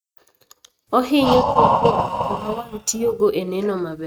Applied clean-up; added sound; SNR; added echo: neural mask model RNNoise.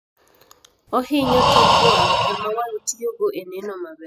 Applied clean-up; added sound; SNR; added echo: classical method spectral subtraction.